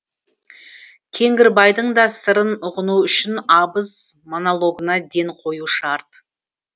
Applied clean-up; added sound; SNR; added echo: none; none; none; none.